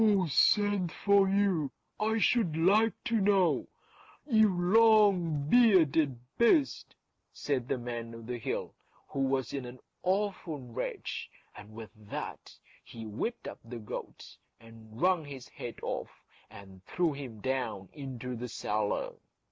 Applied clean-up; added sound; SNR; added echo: none; none; none; none.